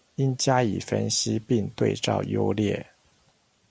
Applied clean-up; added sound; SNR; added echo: none; none; none; none.